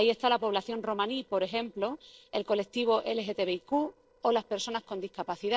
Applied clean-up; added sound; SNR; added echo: neural separator model SepFormer DNS4.